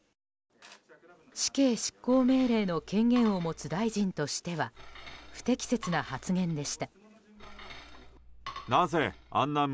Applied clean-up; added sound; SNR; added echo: none; Cutlery, silverware / Dishes, pots, and pans; 17 dB; none.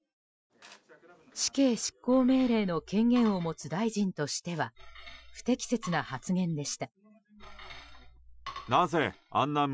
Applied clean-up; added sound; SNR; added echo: classical method Wiener filter.